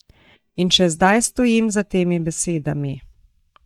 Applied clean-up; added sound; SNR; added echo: neural mask model DeepFilterNet 3.